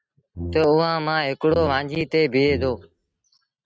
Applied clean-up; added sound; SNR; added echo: neural mask model RNNoise.